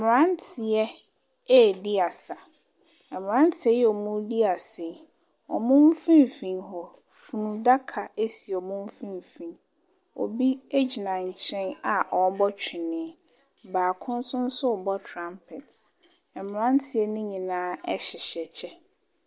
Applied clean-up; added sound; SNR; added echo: none; none; none; none.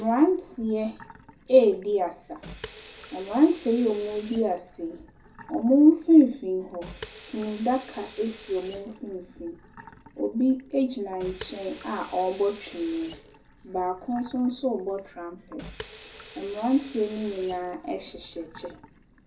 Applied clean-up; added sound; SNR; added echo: none; Sink (filling or washing) / Water tap, faucet; 18 dB; reverberation time 0.4 s.